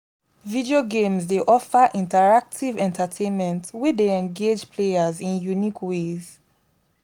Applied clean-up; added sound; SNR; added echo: none; none; none; none.